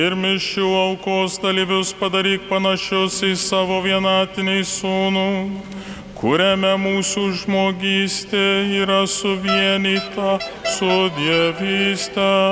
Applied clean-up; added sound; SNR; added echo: none; Crowd; 9 dB; none.